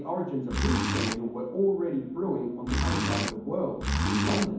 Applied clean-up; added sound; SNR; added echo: none; Zipper (clothing); -3 dB; reverberation time 1.2 s.